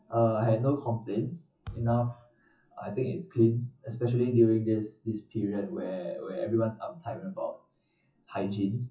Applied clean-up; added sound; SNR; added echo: classical method WPE with log-MMSE.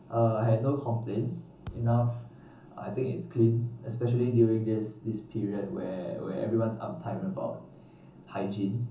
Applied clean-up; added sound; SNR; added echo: none; Thump, thud; 18 dB; reverberation time 0.7 s.